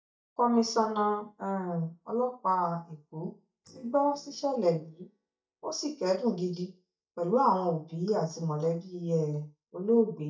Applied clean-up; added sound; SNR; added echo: neural mask model DeepFilterNet 3.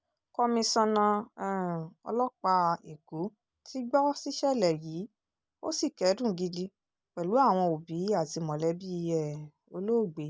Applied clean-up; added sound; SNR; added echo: none; none; none; none.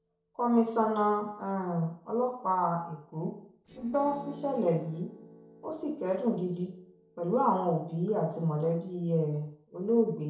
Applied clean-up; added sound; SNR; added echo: neural separator model SepFormer DNS4.